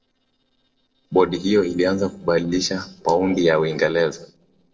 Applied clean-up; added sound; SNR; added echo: neural separator model SepFormer DNS4.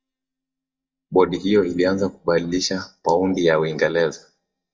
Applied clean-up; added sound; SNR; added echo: neural mask model DeepFilterNet 3.